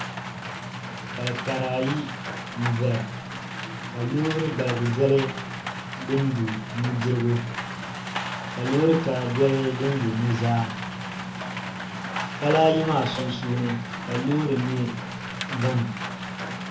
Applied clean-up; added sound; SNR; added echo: none; Rain; 9 dB; reverberation time 0.6 s.